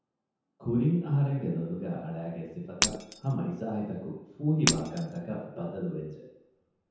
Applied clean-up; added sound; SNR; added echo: none; Shatter; 3 dB; reverberation time 0.9 s.